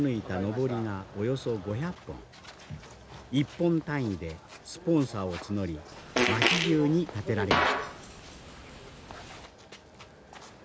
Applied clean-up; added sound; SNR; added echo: none; Fart; -1 dB; none.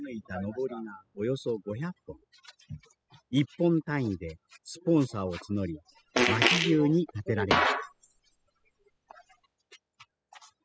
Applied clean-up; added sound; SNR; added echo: classical method spectral subtraction.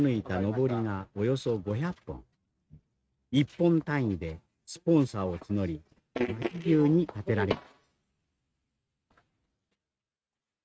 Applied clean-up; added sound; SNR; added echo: neural mask model RNNoise.